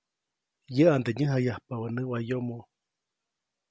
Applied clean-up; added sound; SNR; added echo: none; none; none; none.